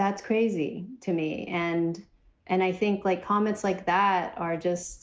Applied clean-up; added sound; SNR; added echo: none; none; none; none.